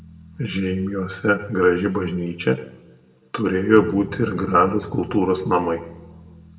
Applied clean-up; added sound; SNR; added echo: none; Bass guitar; 19 dB; reverberation time 0.8 s.